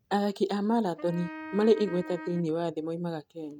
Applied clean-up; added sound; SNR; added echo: neural mask model RNNoise.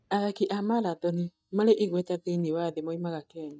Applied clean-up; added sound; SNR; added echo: neural mask model DeepFilterNet 3.